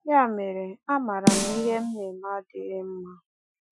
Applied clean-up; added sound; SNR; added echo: classical method Wiener filter.